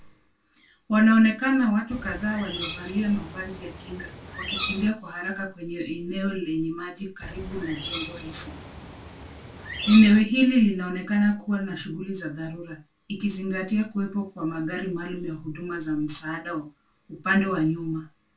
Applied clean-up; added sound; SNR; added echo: none; Bird; 9 dB; reverberation time 0.2 s.